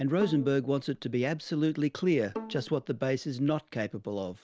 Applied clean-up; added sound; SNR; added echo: none; Bowed string instrument; 17 dB; none.